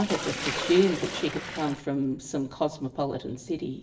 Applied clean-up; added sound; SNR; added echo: none; Sink (filling or washing); 9 dB; reverberation time 0.7 s.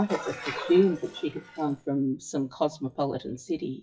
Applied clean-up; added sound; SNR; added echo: classical method WPE with log-MMSE.